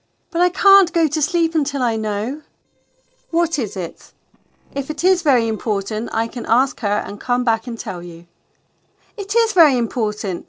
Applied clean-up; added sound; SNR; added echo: neural separator model SepFormer DNS4.